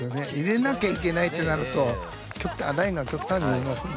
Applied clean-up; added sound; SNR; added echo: none; none; none; none.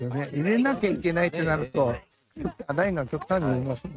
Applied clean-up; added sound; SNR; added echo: neural mask model RNNoise.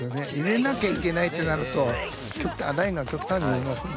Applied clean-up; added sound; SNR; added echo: none; Sneeze; 12 dB; none.